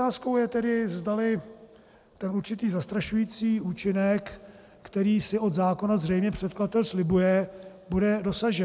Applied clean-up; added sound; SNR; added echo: none; none; none; none.